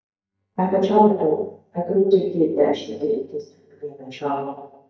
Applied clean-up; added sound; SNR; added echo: neural mask model DeepFilterNet 3.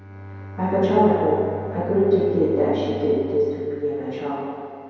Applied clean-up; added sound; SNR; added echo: none; Bowed string instrument; 14 dB; reverberation time 2.2 s.